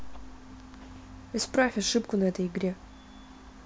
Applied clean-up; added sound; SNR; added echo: none; none; none; none.